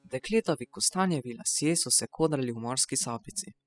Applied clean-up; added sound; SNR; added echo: classical method spectral subtraction.